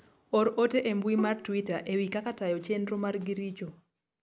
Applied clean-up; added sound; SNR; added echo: none; Bowed string instrument; 16 dB; none.